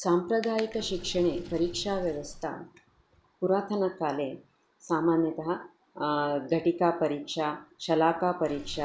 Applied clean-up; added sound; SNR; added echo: none; Sink (filling or washing) / Water; 19 dB; none.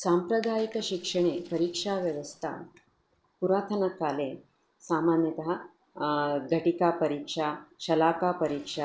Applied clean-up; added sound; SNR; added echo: neural separator model SepFormer DNS4.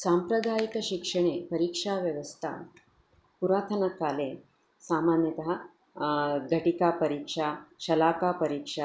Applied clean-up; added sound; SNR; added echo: none; none; none; none.